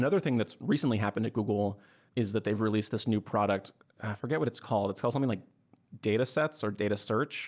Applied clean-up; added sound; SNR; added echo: none; none; none; none.